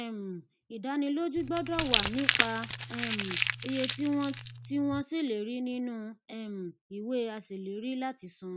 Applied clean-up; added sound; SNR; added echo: none; Crumpling, crinkling; -4 dB; none.